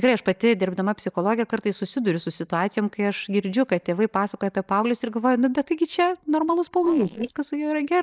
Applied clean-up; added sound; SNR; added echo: neural mask model Resemble Enhance denoiser.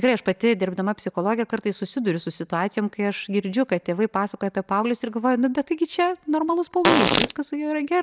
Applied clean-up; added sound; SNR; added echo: none; Fart; -1 dB; none.